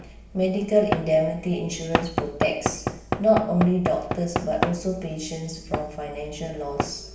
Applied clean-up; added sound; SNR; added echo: none; Knock / Wood; 6 dB; reverberation time 0.8 s.